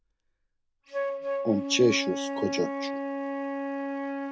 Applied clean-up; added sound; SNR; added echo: none; Wind instrument, woodwind instrument; 2 dB; none.